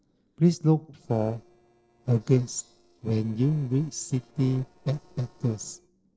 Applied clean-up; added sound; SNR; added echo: neural separator model SepFormer DNS4.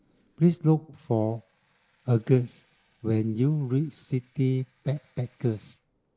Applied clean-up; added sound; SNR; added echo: neural mask model Resemble Enhance denoiser.